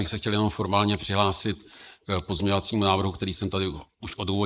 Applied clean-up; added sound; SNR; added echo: neural mask model Resemble Enhance denoiser.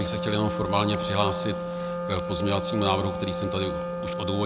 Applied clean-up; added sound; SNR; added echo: none; Wind instrument, woodwind instrument; 3 dB; none.